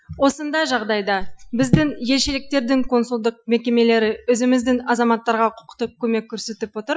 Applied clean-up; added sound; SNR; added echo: classical method Wiener filter.